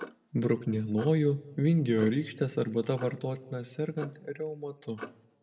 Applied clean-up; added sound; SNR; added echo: none; Clock; 18 dB; reverberation time 1.2 s.